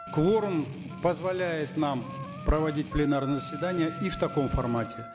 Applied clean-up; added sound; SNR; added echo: none; Strum + Wind instrument, woodwind instrument; 11 dB; none.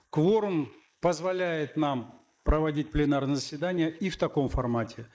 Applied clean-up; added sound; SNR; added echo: neural mask model Resemble Enhance denoiser.